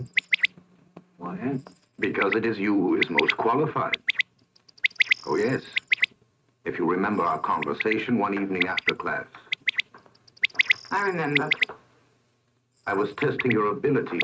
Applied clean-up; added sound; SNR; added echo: neural mask model RNNoise.